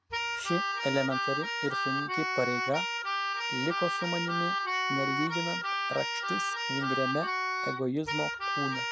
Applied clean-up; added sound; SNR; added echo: none; Keyboard (musical); -2 dB; none.